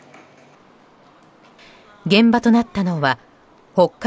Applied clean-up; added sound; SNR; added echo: none; none; none; none.